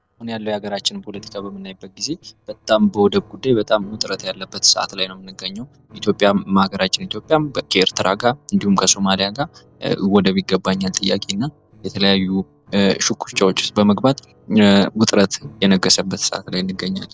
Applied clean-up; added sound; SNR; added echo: neural separator model SepFormer DNS4.